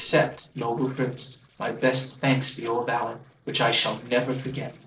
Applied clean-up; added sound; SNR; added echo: neural separator model SepFormer DNS4.